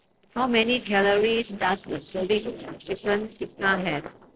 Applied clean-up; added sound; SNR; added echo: neural separator model SepFormer DNS4.